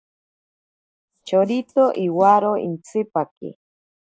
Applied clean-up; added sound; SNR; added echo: neural mask model Resemble Enhance denoiser.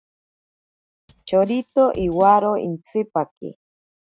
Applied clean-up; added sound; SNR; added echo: neural mask model RNNoise.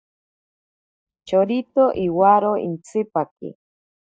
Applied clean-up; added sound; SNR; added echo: neural mask model DeepFilterNet 3.